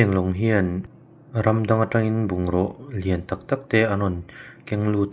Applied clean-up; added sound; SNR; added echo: none; none; none; none.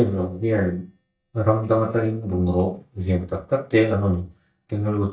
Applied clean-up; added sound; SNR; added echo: neural mask model DeepFilterNet 3.